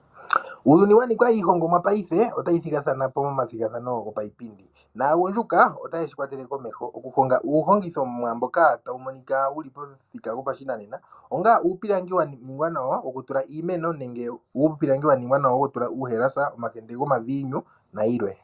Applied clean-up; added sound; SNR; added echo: none; none; none; none.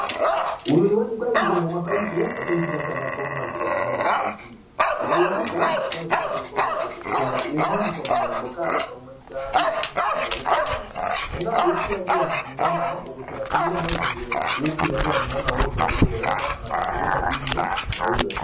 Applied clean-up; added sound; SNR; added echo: none; Dog; -3 dB; reverberation time 0.5 s.